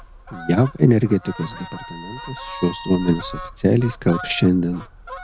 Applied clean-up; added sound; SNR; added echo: none; Bowed string instrument + Fowl; 14 dB; none.